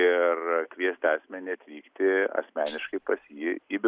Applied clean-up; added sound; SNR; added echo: none; Tambourine; 5 dB; none.